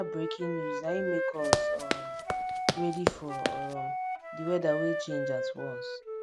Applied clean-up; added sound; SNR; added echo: none; Run + Wind instrument, woodwind instrument; -3 dB; none.